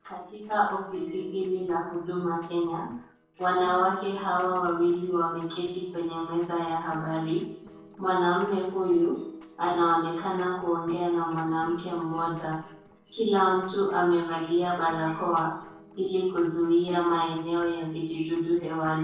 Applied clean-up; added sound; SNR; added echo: neural separator model SepFormer DNS4.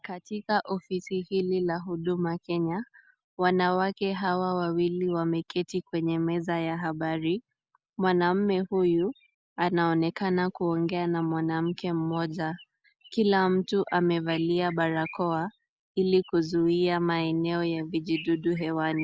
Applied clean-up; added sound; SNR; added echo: none; none; none; none.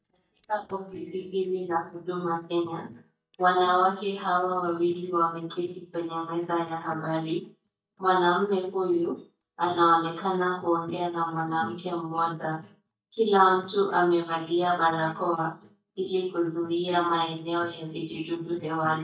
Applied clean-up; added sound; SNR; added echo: neural mask model DeepFilterNet 3.